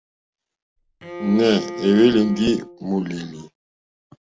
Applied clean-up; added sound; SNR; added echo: none; Bowed string instrument; 12 dB; none.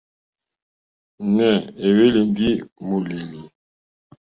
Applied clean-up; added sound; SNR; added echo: none; none; none; none.